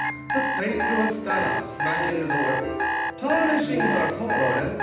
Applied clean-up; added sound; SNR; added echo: none; Alarm; 1 dB; reverberation time 0.8 s.